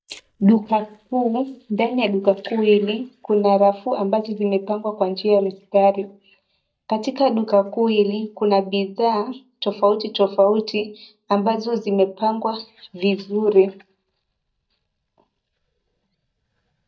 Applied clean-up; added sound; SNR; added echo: neural mask model DeepFilterNet 3.